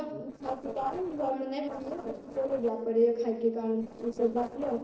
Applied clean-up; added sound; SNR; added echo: neural separator model SepFormer DNS4.